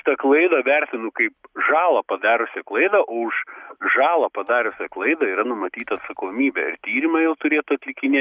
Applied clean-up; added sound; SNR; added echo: none; none; none; none.